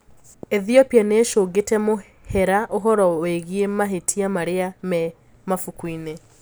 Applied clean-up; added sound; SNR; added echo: none; none; none; none.